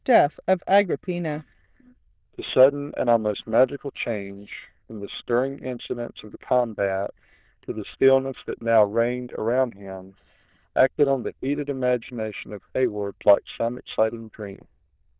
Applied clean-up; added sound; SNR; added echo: neural diffusion model UNIVERSE++.